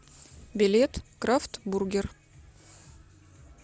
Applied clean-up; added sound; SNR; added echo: none; none; none; none.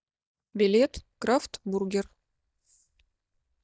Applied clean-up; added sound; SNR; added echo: neural mask model DeepFilterNet 3.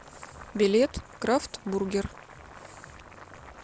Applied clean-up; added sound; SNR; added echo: none; Boiling; 18 dB; none.